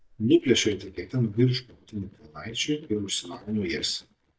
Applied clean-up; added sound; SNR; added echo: neural mask model DeepFilterNet 3.